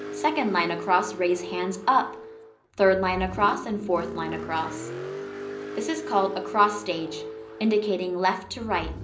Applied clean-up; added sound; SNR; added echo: none; Car; 10 dB; reverberation time 0.5 s.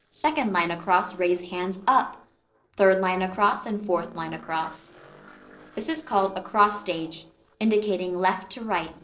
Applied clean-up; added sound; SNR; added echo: neural separator model SepFormer DNS4.